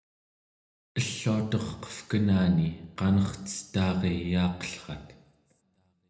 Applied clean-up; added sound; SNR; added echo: none; none; none; reverberation time 0.8 s.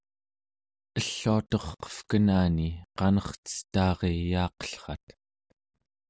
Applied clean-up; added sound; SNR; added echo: none; none; none; none.